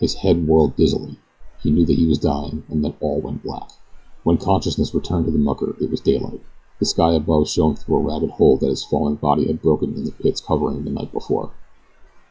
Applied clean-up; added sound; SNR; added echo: classical method log-MMSE.